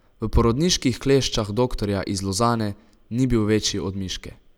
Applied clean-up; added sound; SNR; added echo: none; none; none; none.